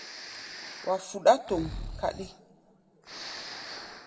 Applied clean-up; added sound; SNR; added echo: none; Breathing; 11 dB; reverberation time 0.3 s.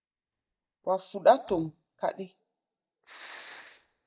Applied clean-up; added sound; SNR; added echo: neural mask model DeepFilterNet 3.